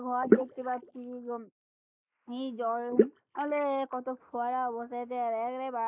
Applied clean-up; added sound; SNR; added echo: neural mask model Resemble Enhance denoiser.